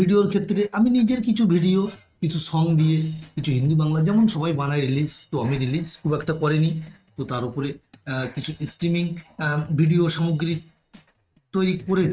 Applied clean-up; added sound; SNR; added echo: neural mask model RNNoise.